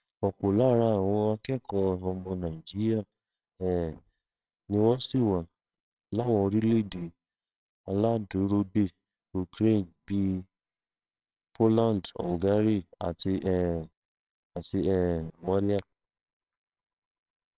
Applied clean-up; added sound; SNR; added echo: neural separator model SepFormer WHAMR!.